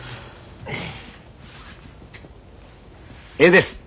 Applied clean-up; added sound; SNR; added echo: none; none; none; none.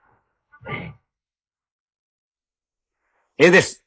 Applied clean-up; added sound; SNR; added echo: neural mask model Resemble Enhance denoiser.